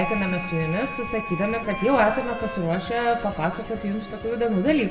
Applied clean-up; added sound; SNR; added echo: none; Harmonica; 11 dB; reverberation time 0.8 s.